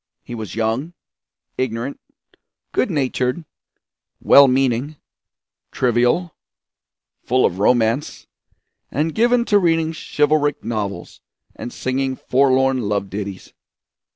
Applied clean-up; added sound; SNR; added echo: none; none; none; none.